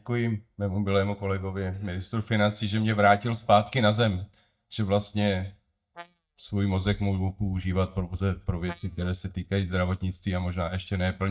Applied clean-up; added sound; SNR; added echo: neural mask model DeepFilterNet 3.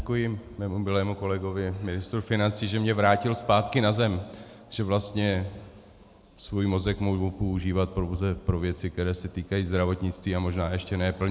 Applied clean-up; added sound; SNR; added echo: none; none; none; none.